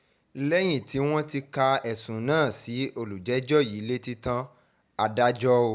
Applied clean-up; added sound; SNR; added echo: none; none; none; none.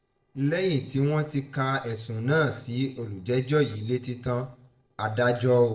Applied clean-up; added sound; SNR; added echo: neural separator model SepFormer DNS4.